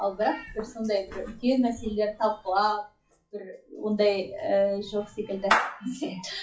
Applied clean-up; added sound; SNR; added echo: classical method WPE with log-MMSE.